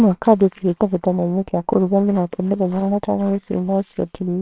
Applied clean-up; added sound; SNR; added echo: neural separator model SepFormer WHAMR!.